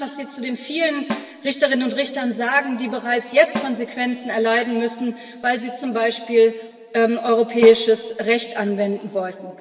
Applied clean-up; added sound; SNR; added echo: none; Snare drum; 14 dB; reverberation time 2.0 s.